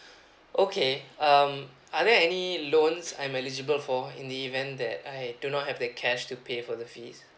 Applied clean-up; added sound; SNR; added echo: none; none; none; none.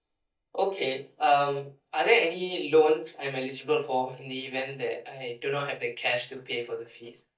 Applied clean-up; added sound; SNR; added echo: neural mask model DeepFilterNet 3.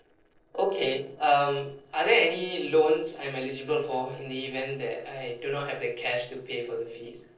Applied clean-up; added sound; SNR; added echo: neural separator model SepFormer DNS4.